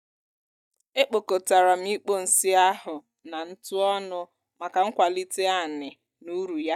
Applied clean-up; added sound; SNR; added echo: neural mask model DeepFilterNet 3.